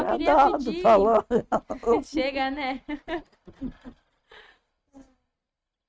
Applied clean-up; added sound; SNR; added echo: neural mask model RNNoise.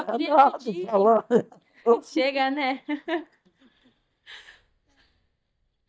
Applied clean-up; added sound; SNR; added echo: neural mask model DeepFilterNet 3.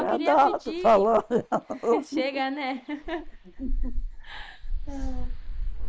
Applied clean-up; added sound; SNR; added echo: neural mask model Resemble Enhance denoiser.